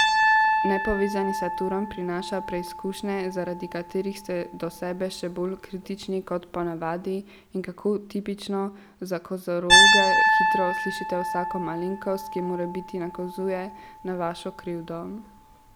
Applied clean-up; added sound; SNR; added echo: none; Piano; -3 dB; none.